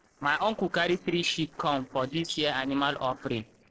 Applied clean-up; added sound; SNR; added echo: neural separator model SepFormer DNS4.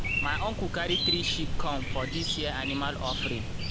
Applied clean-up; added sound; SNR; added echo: none; Chirp, tweet; -3 dB; none.